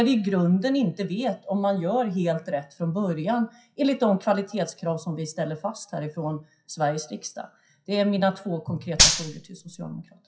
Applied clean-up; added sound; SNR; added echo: classical method WPE with log-MMSE.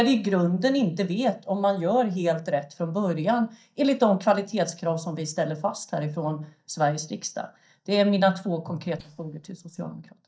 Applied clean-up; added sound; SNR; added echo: neural mask model DeepFilterNet 3.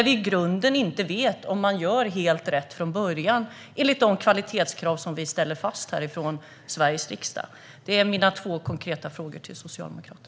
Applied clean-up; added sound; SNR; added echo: none; none; none; none.